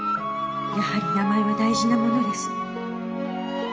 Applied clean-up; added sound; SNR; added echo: none; none; none; none.